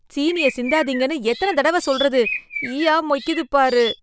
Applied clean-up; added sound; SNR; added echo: none; Bird; 11 dB; none.